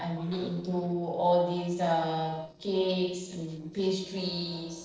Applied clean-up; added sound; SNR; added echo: neural separator model SepFormer DNS4.